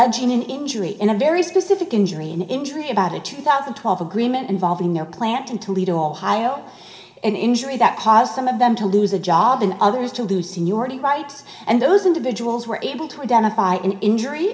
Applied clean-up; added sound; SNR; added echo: none; none; none; reverberation time 1.4 s.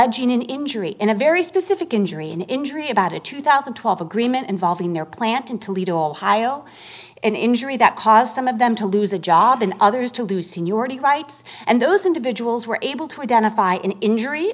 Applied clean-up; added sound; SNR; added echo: none; none; none; none.